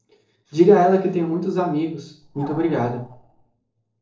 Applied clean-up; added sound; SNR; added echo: neural separator model SepFormer DNS4.